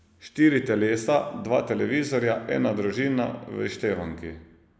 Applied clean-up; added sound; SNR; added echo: none; none; none; none.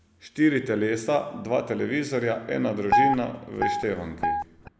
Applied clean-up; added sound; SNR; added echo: none; Guitar; -1 dB; none.